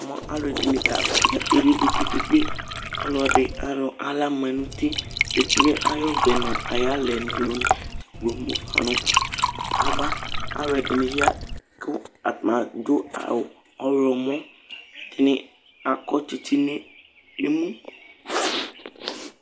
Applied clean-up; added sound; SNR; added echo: none; Liquid; 0 dB; none.